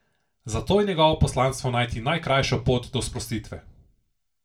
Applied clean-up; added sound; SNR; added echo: none; none; none; reverberation time 0.2 s.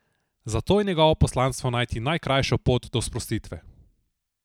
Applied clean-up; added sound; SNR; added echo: none; none; none; none.